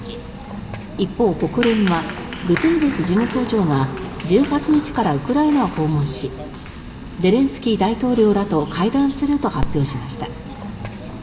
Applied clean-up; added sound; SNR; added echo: none; Applause; 10 dB; reverberation time 2.0 s.